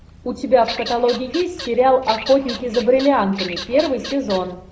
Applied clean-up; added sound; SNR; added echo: none; Bird vocalization, bird call, bird song / Fowl; 13 dB; none.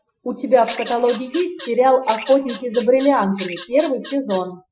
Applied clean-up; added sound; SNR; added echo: classical method Wiener filter.